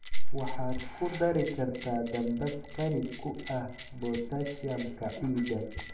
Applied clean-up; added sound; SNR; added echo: none; Bell; 4 dB; reverberation time 0.5 s.